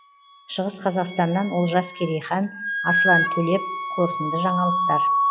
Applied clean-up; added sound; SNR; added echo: classical method log-MMSE.